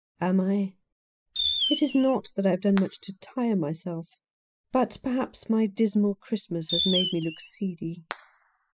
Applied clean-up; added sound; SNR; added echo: classical method spectral subtraction.